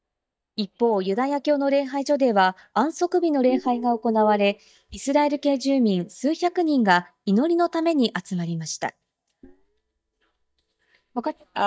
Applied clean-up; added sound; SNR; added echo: neural mask model DeepFilterNet 3.